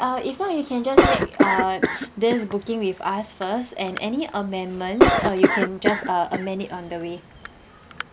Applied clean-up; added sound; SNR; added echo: none; Cough; -1 dB; none.